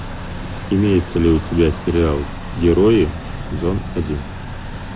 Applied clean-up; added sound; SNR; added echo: none; Truck; 11 dB; none.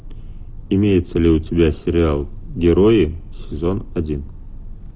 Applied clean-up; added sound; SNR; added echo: none; none; none; none.